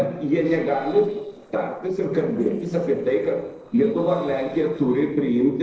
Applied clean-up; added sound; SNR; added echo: neural separator model SepFormer DNS4.